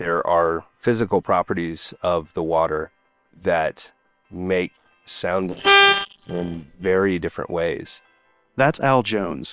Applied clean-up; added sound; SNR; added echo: neural separator model SepFormer WHAM!.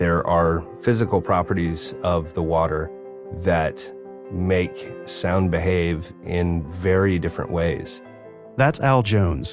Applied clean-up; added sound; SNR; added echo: none; none; none; none.